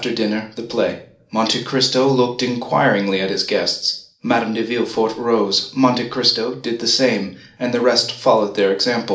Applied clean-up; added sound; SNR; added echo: none; none; none; reverberation time 0.4 s.